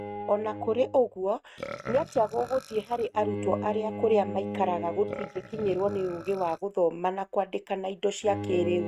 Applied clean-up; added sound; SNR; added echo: neural mask model RNNoise.